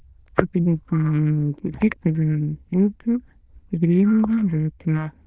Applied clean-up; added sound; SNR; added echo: neural diffusion model UNIVERSE++.